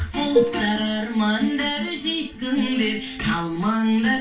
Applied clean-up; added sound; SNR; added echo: none; Dishes, pots, and pans; 2 dB; reverberation time 0.3 s.